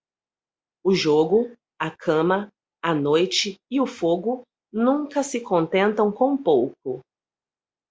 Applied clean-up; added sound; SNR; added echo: none; none; none; none.